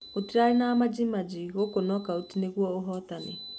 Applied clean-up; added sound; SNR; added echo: none; none; none; none.